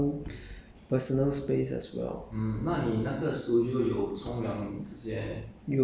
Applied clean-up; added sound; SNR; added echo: none; Bowed string instrument; 19 dB; none.